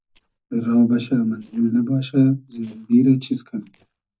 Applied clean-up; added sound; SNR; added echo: neural mask model DeepFilterNet 3.